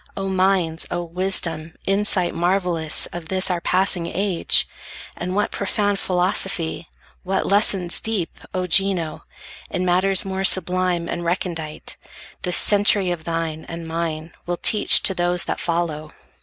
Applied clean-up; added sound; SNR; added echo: none; none; none; none.